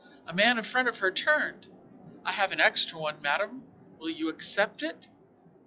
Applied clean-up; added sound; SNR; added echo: classical method log-MMSE.